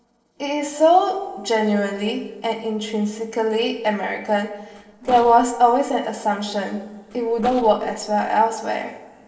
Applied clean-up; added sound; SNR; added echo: neural separator model SepFormer DNS4.